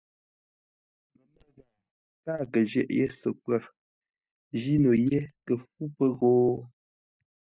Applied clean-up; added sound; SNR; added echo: neural mask model DeepFilterNet 3.